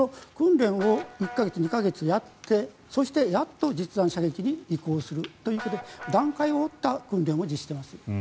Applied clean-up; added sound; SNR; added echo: none; Guitar; 19 dB; none.